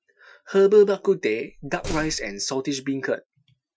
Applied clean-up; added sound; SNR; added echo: classical method Wiener filter.